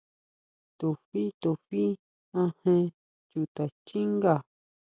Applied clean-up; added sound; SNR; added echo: none; none; none; none.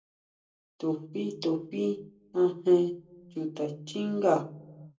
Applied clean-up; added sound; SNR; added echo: none; none; none; reverberation time 0.2 s.